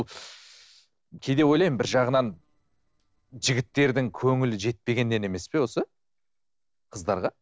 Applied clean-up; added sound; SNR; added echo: neural separator model SepFormer DNS4.